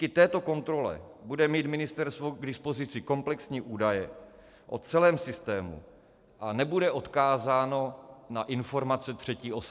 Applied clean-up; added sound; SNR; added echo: none; none; none; none.